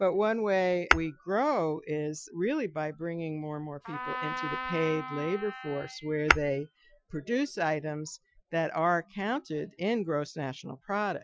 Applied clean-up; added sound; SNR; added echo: classical method Wiener filter.